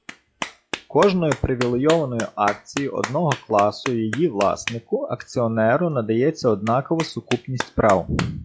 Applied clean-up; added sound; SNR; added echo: classical method log-MMSE.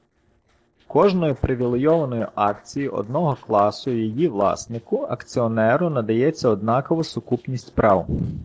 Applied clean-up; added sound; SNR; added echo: neural separator model SepFormer DNS4.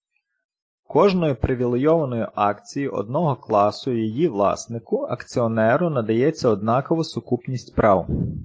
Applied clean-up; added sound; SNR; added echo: none; none; none; none.